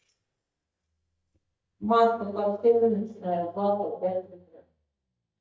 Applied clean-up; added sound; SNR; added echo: neural mask model DeepFilterNet 3.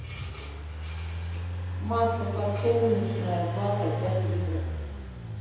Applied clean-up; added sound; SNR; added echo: none; Engine; 1 dB; reverberation time 1.1 s.